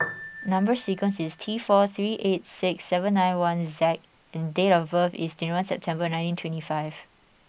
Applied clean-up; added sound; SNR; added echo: none; Piano; 18 dB; none.